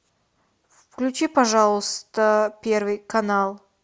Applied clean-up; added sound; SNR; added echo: none; none; none; none.